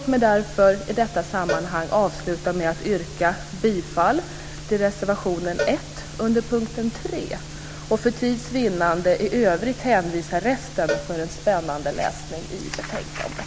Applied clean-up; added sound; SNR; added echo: none; Cowbell; 11 dB; none.